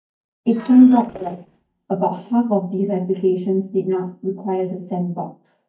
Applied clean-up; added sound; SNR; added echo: neural mask model DeepFilterNet 3.